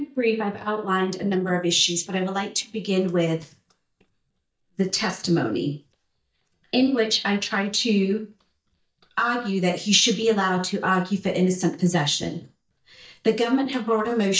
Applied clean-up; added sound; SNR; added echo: neural mask model DeepFilterNet 3.